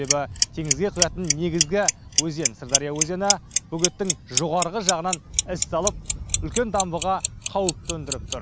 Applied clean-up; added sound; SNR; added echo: none; Clock; 0 dB; none.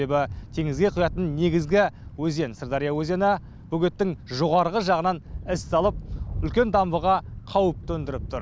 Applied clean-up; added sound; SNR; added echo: none; none; none; none.